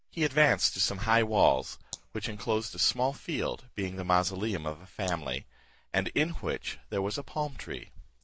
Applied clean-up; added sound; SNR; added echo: neural mask model Resemble Enhance denoiser.